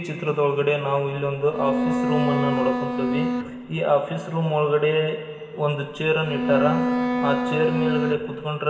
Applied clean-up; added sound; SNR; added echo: none; Bowed string instrument; 1 dB; reverberation time 2.2 s.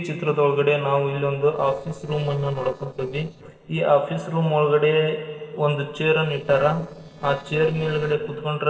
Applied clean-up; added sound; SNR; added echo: neural separator model SepFormer DNS4.